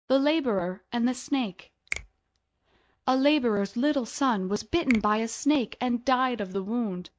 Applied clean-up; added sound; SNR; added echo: neural mask model DeepFilterNet 3.